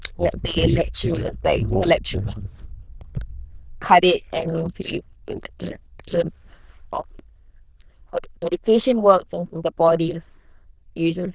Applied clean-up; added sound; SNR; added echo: neural diffusion model UNIVERSE++.